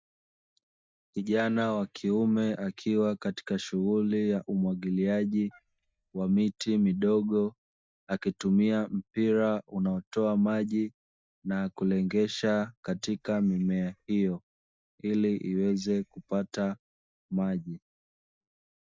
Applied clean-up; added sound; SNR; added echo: neural mask model DeepFilterNet 3.